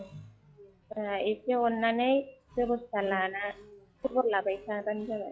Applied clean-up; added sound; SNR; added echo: classical method log-MMSE.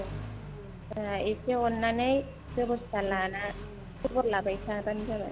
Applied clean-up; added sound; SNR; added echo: none; Accelerating, revving, vroom; 11 dB; none.